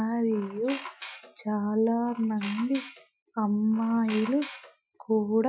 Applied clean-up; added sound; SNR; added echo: classical method Wiener filter.